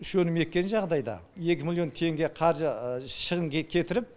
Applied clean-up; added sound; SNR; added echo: none; none; none; none.